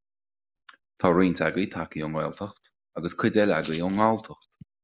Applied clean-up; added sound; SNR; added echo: none; Rattle (instrument); 18 dB; none.